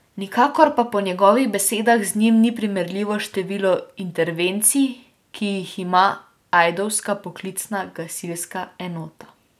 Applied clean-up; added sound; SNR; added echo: none; none; none; none.